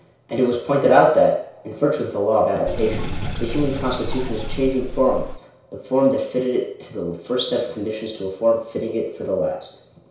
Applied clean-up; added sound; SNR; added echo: none; Sink (filling or washing); 10 dB; reverberation time 0.6 s.